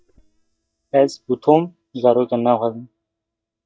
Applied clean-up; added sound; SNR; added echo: neural mask model DeepFilterNet 3.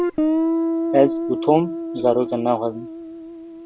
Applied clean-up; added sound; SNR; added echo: none; Guitar; 2 dB; none.